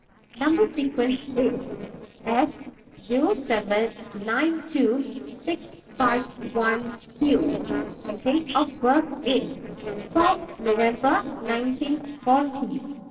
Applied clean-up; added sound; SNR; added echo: neural separator model SepFormer DNS4.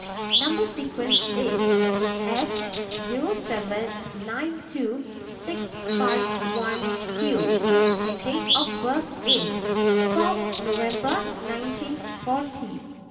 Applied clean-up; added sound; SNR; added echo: none; Buzz / Bird; -3 dB; reverberation time 2.7 s.